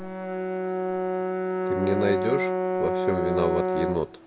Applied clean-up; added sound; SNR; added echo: none; Brass instrument; -2 dB; none.